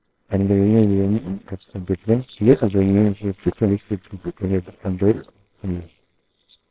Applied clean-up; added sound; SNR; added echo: neural separator model SepFormer WHAMR!.